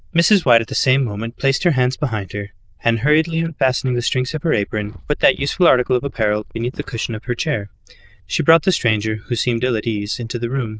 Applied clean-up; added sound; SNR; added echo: neural diffusion model UNIVERSE++.